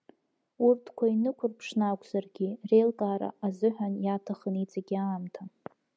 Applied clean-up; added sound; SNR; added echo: none; none; none; none.